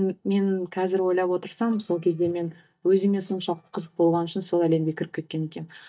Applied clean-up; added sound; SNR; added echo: neural mask model DeepFilterNet 3.